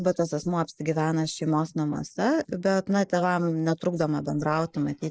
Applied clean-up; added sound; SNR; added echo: neural mask model Resemble Enhance denoiser.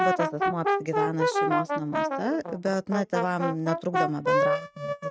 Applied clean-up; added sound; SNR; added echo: neural mask model RNNoise.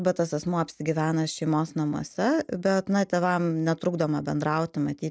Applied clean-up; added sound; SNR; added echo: none; none; none; none.